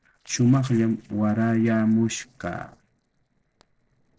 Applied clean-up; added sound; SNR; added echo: neural separator model SepFormer DNS4.